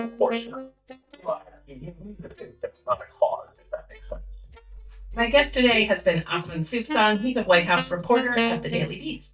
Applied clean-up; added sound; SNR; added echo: neural mask model DeepFilterNet 3.